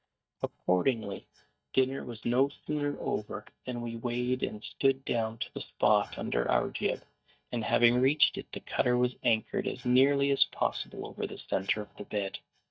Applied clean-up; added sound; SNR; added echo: neural mask model DeepFilterNet 3.